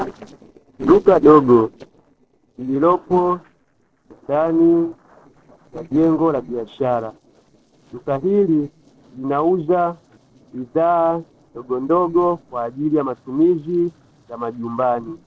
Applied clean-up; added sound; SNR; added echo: neural separator model SepFormer DNS4.